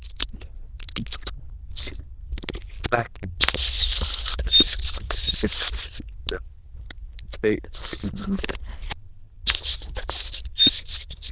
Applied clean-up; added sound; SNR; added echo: neural diffusion model UNIVERSE++.